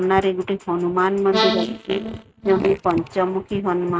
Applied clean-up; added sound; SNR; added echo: neural mask model RNNoise.